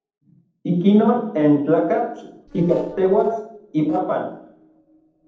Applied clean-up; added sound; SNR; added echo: neural separator model SepFormer DNS4.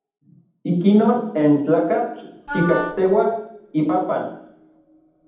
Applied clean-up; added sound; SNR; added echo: none; Wind instrument, woodwind instrument; 9 dB; reverberation time 0.8 s.